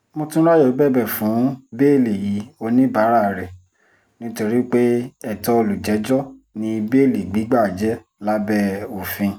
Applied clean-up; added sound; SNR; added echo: none; none; none; none.